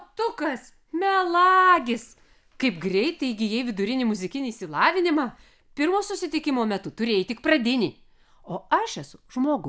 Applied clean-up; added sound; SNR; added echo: none; none; none; none.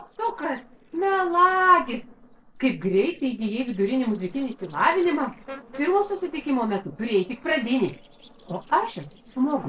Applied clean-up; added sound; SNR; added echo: neural separator model SepFormer DNS4.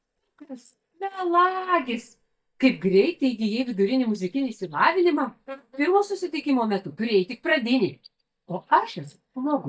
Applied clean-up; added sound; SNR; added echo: neural mask model DeepFilterNet 3.